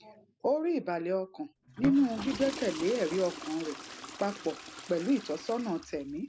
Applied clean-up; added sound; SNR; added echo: none; Toilet flush / Water; 12 dB; none.